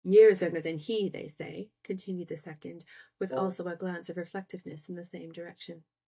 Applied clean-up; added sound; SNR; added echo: neural mask model DeepFilterNet 3.